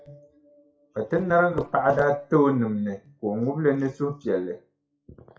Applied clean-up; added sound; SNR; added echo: classical method WPE with log-MMSE.